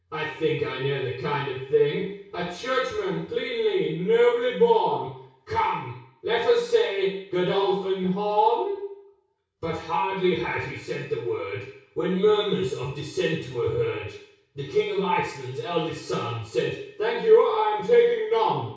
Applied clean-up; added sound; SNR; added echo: none; none; none; reverberation time 0.6 s.